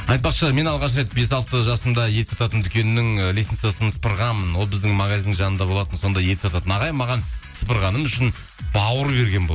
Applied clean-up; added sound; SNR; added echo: none; none; none; none.